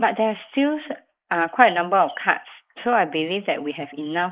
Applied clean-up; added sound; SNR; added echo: neural mask model Resemble Enhance denoiser.